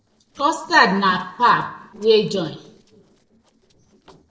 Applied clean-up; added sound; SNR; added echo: neural separator model SepFormer DNS4.